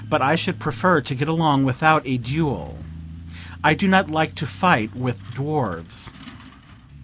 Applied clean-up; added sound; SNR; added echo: none; Truck; 16 dB; none.